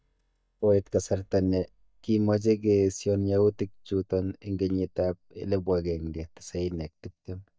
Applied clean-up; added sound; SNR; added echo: neural mask model DeepFilterNet 3.